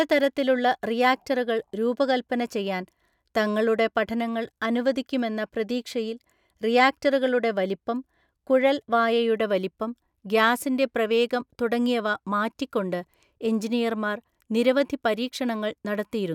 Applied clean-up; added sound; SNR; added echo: none; none; none; none.